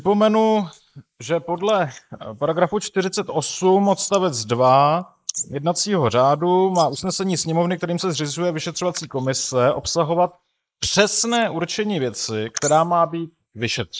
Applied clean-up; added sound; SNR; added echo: neural mask model Resemble Enhance denoiser.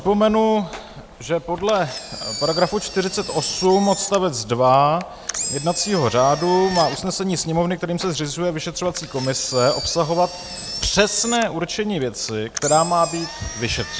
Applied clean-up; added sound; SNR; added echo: none; Engine; 11 dB; none.